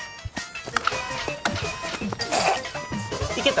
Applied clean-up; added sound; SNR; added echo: none; Run; 10 dB; none.